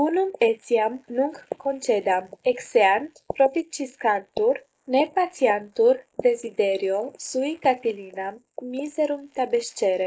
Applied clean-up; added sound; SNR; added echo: neural mask model Resemble Enhance denoiser.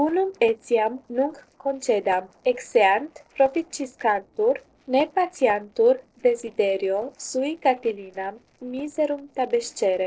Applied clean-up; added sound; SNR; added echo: neural separator model SepFormer DNS4.